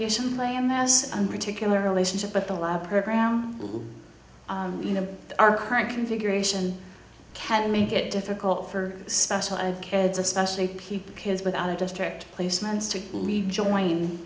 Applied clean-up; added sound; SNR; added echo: none; none; none; none.